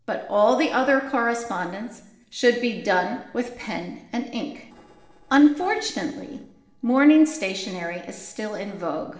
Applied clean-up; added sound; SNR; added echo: neural separator model SepFormer DNS4.